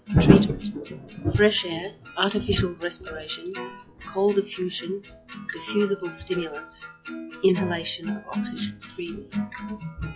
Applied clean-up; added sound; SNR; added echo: classical method log-MMSE.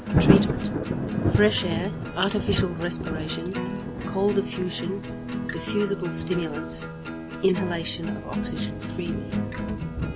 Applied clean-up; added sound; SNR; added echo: none; Thunder + Acoustic guitar; -2 dB; none.